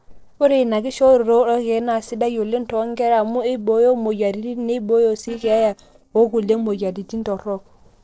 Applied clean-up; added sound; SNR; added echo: neural separator model SepFormer DNS4.